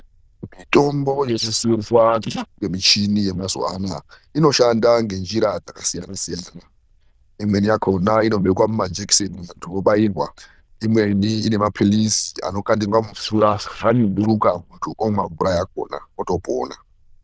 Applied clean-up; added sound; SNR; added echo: neural diffusion model UNIVERSE++.